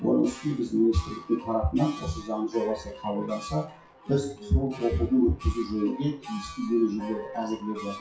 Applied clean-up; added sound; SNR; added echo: classical method WPE with log-MMSE.